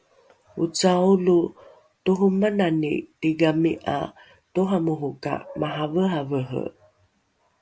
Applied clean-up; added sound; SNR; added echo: none; none; none; none.